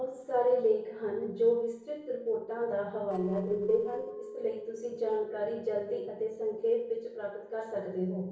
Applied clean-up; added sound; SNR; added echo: neural separator model SepFormer DNS4.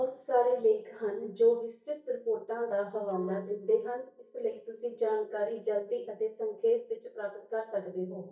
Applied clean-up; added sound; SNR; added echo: neural mask model DeepFilterNet 3.